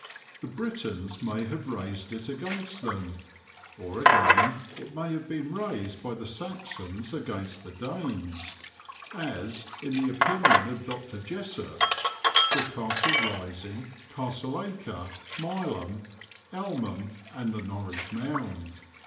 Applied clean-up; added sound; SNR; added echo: none; Sink (filling or washing); -4 dB; reverberation time 0.8 s.